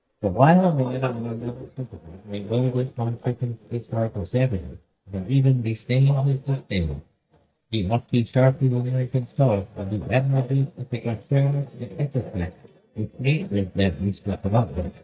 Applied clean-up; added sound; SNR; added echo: neural mask model DeepFilterNet 3.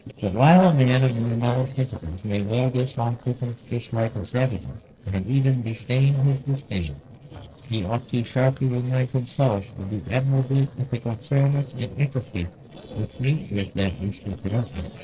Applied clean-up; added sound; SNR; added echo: neural separator model SepFormer DNS4.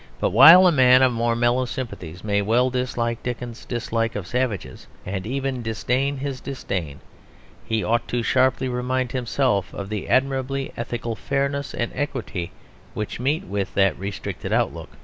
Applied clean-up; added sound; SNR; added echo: none; none; none; none.